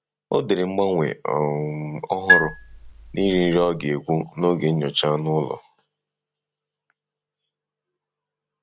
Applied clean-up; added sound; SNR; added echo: none; Marimba, xylophone; -1 dB; none.